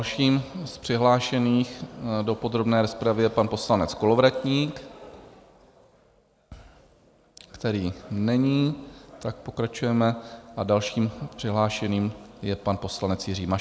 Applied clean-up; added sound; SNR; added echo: none; none; none; none.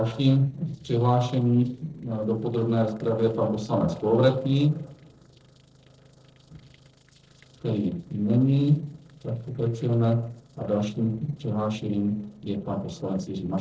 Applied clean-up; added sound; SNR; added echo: neural separator model SepFormer DNS4.